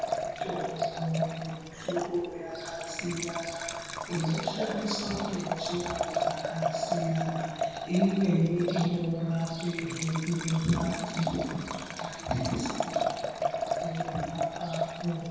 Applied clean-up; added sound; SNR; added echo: none; Liquid; 3 dB; reverberation time 1.2 s.